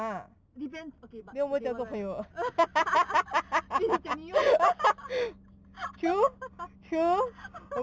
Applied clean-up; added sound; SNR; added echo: none; none; none; none.